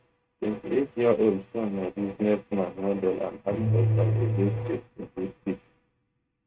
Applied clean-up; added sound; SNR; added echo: neural mask model RNNoise.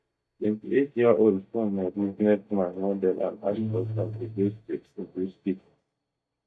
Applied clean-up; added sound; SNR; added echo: neural mask model DeepFilterNet 3.